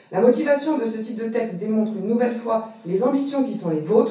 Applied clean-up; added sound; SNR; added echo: none; none; none; reverberation time 0.6 s.